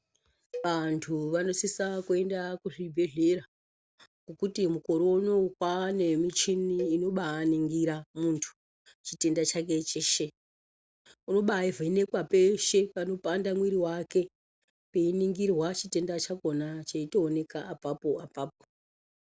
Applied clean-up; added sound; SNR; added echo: none; Cowbell; 17 dB; none.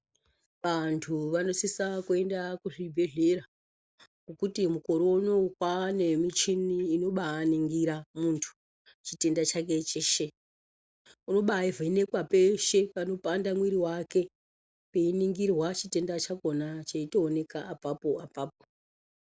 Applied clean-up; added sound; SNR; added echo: neural mask model Resemble Enhance denoiser.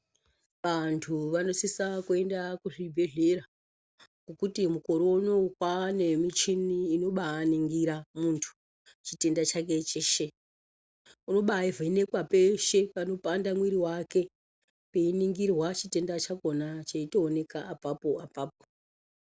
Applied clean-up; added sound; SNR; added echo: none; none; none; none.